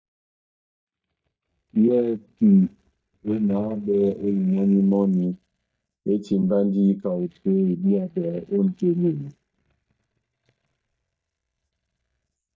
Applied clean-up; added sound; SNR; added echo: neural mask model DeepFilterNet 3.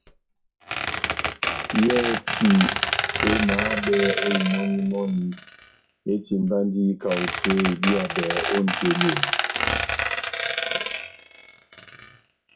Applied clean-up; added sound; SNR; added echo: classical method WPE with log-MMSE.